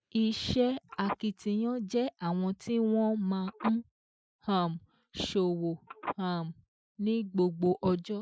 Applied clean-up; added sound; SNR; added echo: classical method Wiener filter.